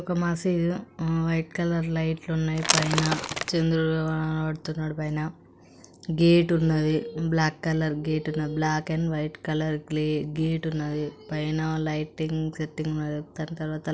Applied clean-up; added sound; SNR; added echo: none; Crackle / Crushing / Wood; 1 dB; none.